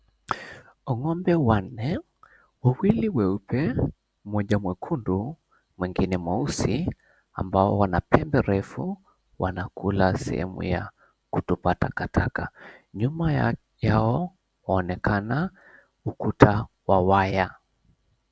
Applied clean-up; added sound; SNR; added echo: none; none; none; none.